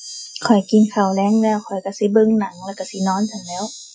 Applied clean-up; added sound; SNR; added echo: classical method Wiener filter.